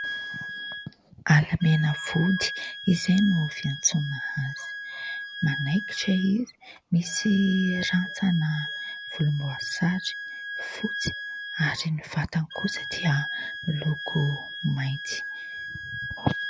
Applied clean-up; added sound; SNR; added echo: none; Wind instrument, woodwind instrument; 8 dB; none.